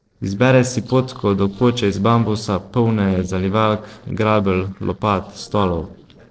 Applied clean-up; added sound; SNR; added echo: neural separator model SepFormer DNS4.